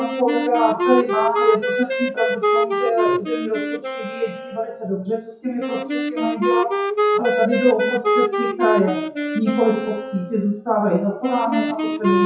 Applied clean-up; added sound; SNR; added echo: classical method WPE with log-MMSE.